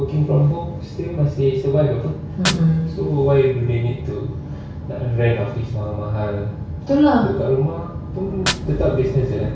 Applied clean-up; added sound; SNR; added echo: none; Fire; 16 dB; reverberation time 0.6 s.